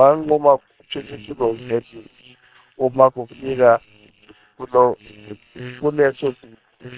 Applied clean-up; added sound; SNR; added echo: neural separator model SepFormer WHAM!.